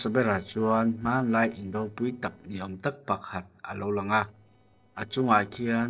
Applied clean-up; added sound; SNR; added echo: neural separator model SepFormer DNS4.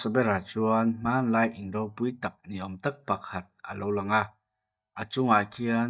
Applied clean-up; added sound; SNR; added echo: neural mask model DeepFilterNet 3.